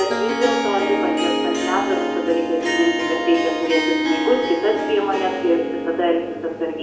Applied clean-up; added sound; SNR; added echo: none; Harp; 2 dB; reverberation time 0.9 s.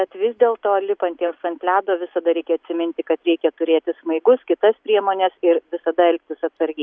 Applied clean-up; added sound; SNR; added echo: none; none; none; none.